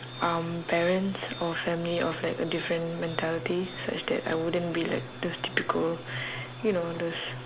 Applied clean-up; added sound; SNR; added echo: none; none; none; none.